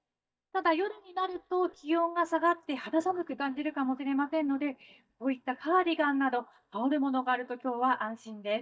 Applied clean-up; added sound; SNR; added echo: neural mask model DeepFilterNet 3.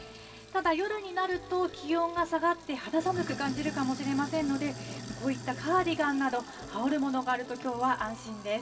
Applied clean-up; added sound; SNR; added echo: none; Sink (filling or washing); 14 dB; reverberation time 2.4 s.